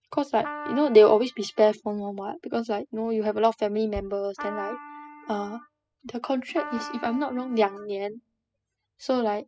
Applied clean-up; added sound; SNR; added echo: classical method spectral subtraction.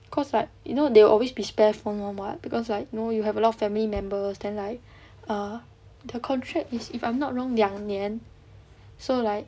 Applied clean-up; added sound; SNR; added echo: none; none; none; none.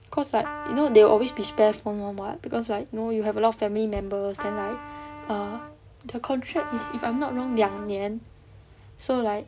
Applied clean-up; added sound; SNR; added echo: none; Trumpet; 13 dB; none.